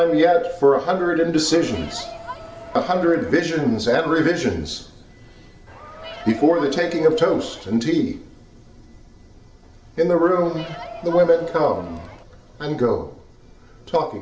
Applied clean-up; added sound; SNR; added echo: none; Crowd; 16 dB; reverberation time 0.3 s.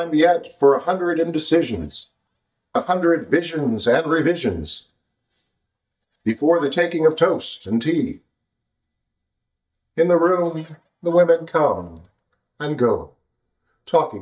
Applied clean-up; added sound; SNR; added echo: neural mask model DeepFilterNet 3.